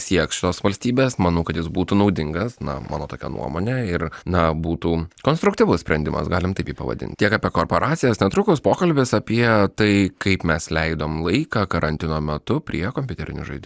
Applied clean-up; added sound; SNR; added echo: none; none; none; none.